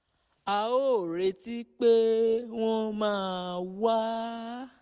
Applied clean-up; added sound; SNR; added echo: none; none; none; none.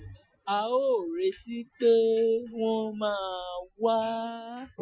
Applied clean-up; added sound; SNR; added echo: classical method Wiener filter.